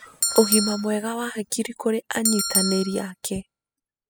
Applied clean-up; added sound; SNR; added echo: classical method spectral subtraction.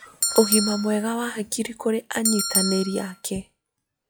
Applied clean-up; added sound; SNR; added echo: classical method log-MMSE.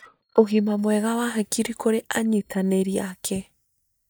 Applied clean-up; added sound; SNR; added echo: neural mask model DeepFilterNet 3.